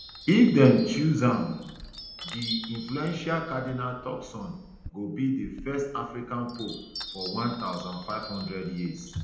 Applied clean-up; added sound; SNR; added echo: none; Chime; 15 dB; reverberation time 0.7 s.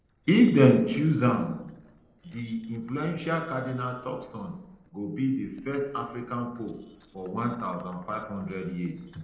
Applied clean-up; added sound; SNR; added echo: neural separator model SepFormer DNS4.